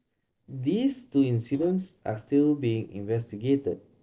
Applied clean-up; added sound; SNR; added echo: neural separator model SepFormer DNS4.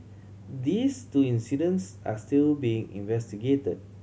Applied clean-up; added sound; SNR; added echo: none; none; none; none.